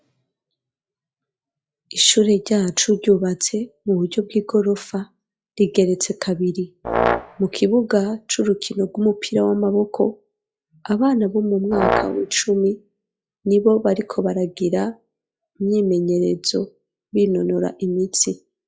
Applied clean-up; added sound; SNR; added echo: classical method log-MMSE.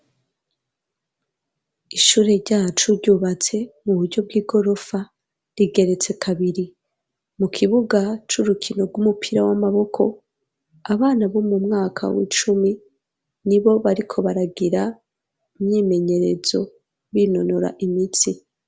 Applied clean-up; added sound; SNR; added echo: none; none; none; none.